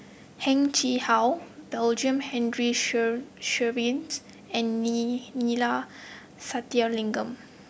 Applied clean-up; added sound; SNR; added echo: none; none; none; none.